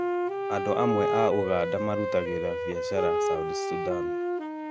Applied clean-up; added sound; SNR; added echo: none; Wind instrument, woodwind instrument; -2 dB; none.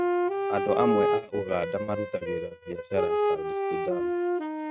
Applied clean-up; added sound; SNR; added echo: neural mask model RNNoise.